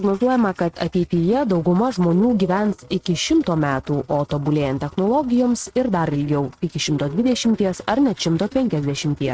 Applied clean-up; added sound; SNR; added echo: neural mask model RNNoise.